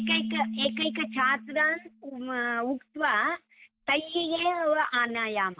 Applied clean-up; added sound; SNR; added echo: none; Keyboard (musical); 11 dB; none.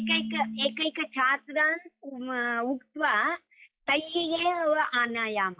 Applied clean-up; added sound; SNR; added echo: classical method log-MMSE.